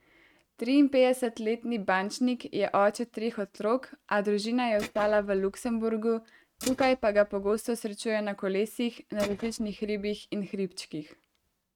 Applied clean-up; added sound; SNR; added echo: neural mask model RNNoise.